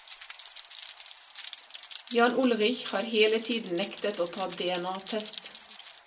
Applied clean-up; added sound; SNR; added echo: none; Rain; 16 dB; reverberation time 0.2 s.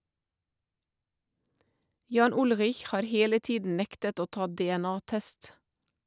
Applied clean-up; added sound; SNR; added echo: none; none; none; none.